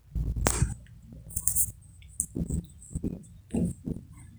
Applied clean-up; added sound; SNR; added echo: none; none; none; none.